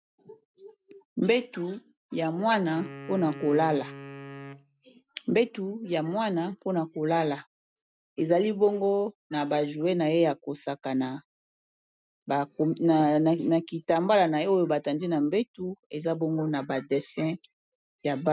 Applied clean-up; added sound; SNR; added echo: neural mask model RNNoise.